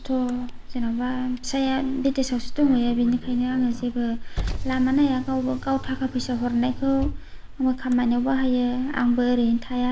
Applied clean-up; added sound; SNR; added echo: none; Car; 7 dB; none.